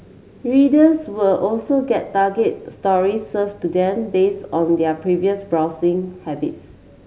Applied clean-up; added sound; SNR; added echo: none; none; none; none.